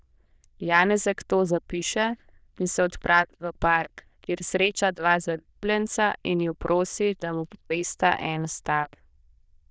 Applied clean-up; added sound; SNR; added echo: neural diffusion model UNIVERSE++.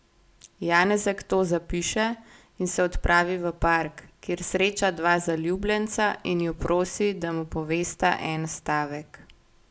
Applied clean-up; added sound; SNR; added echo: none; none; none; none.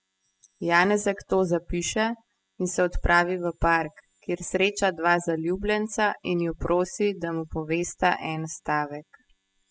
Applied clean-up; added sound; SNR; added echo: classical method spectral subtraction.